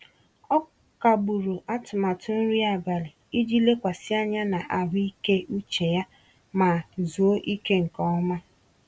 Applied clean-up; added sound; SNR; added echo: none; none; none; none.